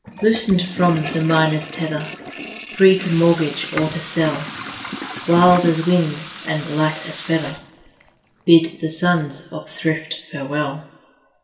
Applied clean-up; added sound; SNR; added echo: none; Toilet flush / Water tap, faucet; 13 dB; reverberation time 0.4 s.